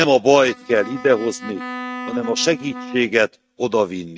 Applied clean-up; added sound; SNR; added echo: neural mask model RNNoise.